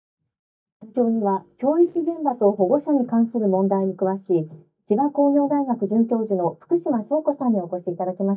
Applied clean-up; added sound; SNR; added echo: neural mask model DeepFilterNet 3.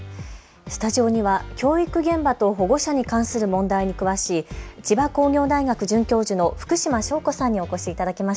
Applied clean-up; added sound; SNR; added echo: none; none; none; none.